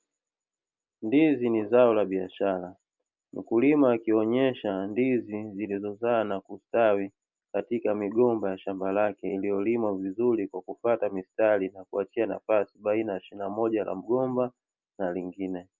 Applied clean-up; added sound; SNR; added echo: none; none; none; none.